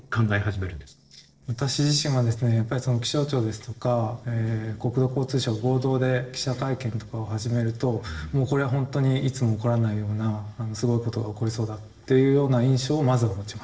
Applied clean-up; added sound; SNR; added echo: neural separator model SepFormer DNS4.